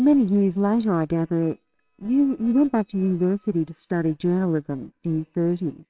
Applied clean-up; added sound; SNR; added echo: neural separator model SepFormer WHAMR!.